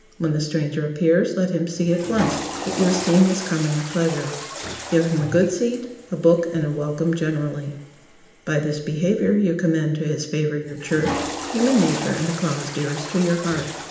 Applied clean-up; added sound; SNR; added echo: none; Toilet flush / Water; 11 dB; reverberation time 0.8 s.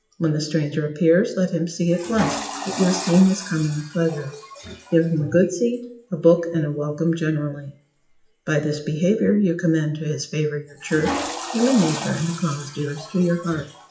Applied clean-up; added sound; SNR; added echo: classical method WPE with log-MMSE.